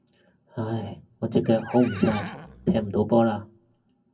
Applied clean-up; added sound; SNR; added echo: none; Livestock, farm animals, working animals; 15 dB; reverberation time 0.3 s.